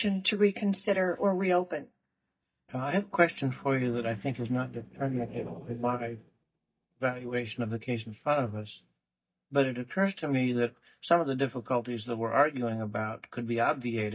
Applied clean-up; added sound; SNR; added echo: neural mask model DeepFilterNet 3.